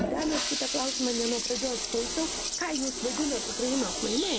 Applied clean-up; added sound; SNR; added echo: none; Toilet flush; 1 dB; none.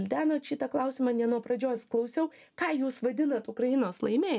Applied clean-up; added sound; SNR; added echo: none; none; none; none.